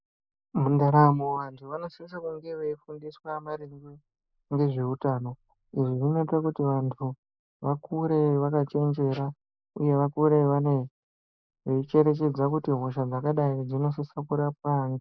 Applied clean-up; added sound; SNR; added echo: neural mask model Resemble Enhance denoiser.